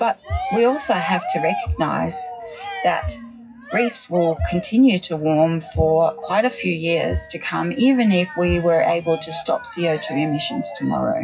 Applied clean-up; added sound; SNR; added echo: classical method WPE with log-MMSE.